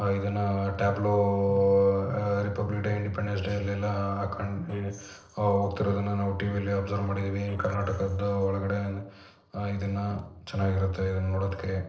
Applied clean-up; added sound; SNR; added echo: neural separator model SepFormer DNS4.